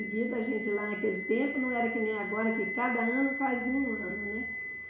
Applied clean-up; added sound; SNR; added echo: none; Wind instrument, woodwind instrument; 6 dB; reverberation time 0.7 s.